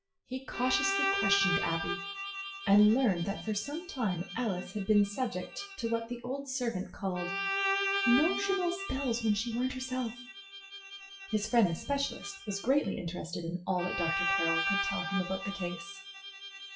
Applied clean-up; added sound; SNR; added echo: classical method WPE with log-MMSE.